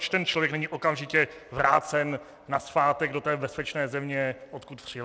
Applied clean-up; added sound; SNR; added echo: none; none; none; none.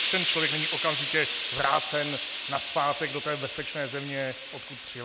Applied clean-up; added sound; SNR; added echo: none; Hiss; -1 dB; none.